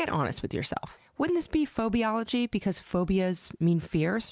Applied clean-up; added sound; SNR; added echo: none; none; none; none.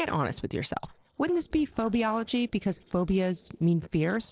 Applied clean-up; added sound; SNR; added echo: neural separator model SepFormer DNS4.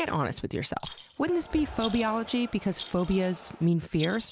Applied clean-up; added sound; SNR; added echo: none; Cheering + Rattle; 15 dB; none.